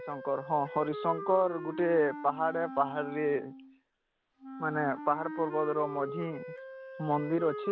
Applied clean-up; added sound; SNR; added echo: none; Wind instrument, woodwind instrument; 10 dB; none.